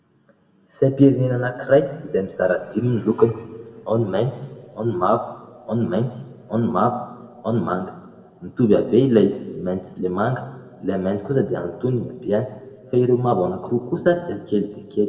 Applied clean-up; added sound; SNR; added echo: none; none; none; reverberation time 1.5 s.